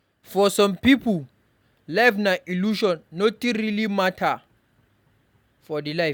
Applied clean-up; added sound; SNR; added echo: none; none; none; none.